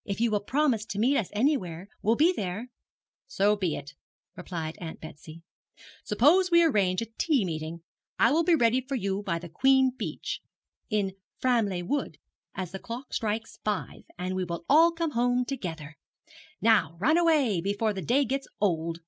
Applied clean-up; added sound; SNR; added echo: none; none; none; none.